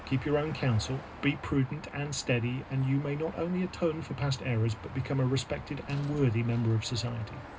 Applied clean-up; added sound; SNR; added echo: none; Car passing by / Traffic noise, roadway noise / Engine; 14 dB; reverberation time 0.2 s.